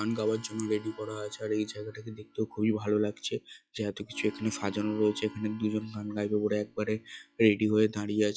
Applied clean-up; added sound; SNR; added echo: classical method log-MMSE.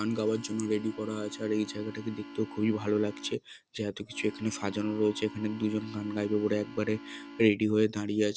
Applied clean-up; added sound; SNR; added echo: none; Organ; 15 dB; none.